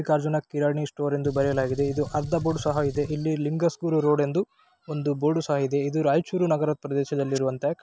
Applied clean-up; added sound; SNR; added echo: none; Gunshot, gunfire; 13 dB; none.